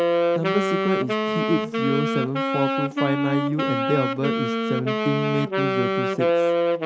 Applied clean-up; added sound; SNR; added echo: none; Wind instrument, woodwind instrument; -3 dB; none.